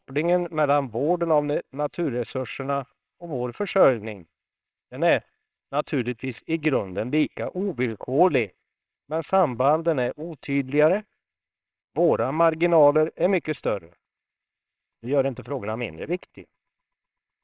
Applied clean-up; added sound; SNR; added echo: neural separator model SepFormer WHAMR!.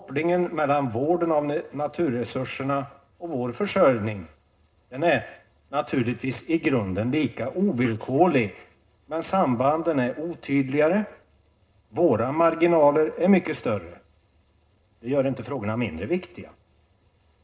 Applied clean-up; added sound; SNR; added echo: neural separator model SepFormer DNS4.